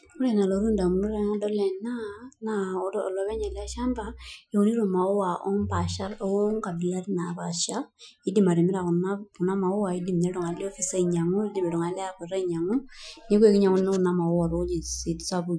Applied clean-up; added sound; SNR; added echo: classical method Wiener filter.